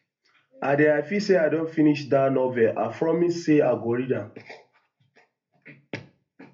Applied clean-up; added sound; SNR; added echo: none; none; none; reverberation time 0.3 s.